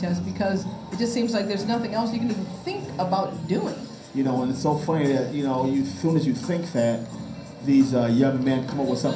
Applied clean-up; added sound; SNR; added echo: none; none; none; reverberation time 0.6 s.